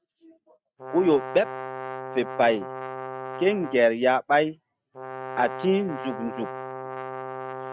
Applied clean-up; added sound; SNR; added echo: neural mask model RNNoise.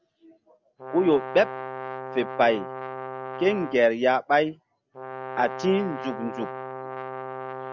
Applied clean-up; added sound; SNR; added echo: none; Brass instrument; 10 dB; none.